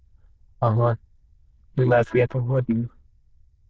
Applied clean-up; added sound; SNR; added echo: neural diffusion model UNIVERSE++.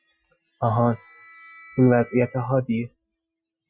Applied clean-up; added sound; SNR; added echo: classical method Wiener filter.